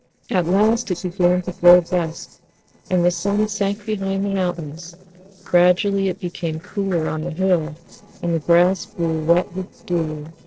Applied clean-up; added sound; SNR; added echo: neural separator model SepFormer DNS4.